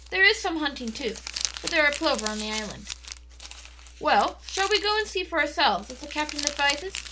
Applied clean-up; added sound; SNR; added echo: none; Crumpling, crinkling; 10 dB; none.